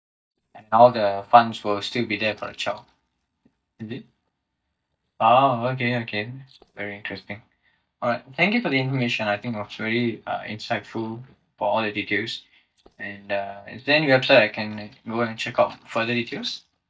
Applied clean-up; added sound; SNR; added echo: neural mask model DeepFilterNet 3.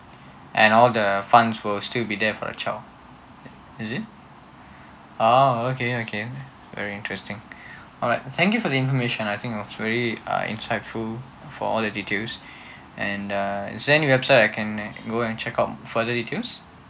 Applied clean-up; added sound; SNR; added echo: none; none; none; none.